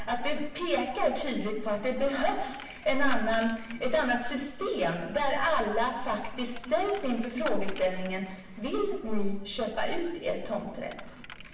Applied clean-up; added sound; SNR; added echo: none; Coin (dropping); 18 dB; reverberation time 1.0 s.